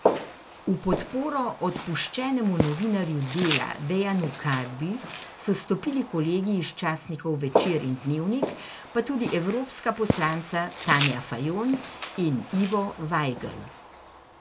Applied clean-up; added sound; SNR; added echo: none; Walk, footsteps; 6 dB; none.